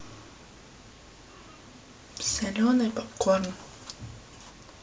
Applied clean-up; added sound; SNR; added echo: none; none; none; none.